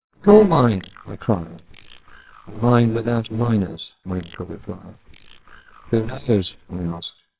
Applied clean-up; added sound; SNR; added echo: neural separator model SepFormer WHAMR!.